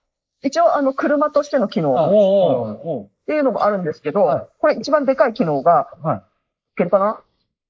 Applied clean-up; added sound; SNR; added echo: neural mask model Resemble Enhance denoiser.